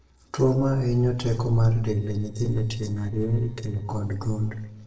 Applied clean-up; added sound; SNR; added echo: neural separator model SepFormer DNS4.